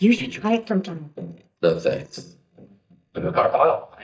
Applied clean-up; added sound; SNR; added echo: neural mask model DeepFilterNet 3.